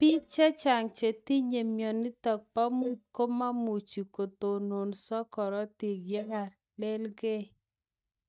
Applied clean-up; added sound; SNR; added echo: neural mask model DeepFilterNet 3.